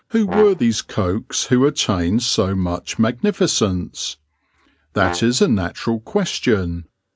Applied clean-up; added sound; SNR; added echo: none; Brass instrument; 13 dB; none.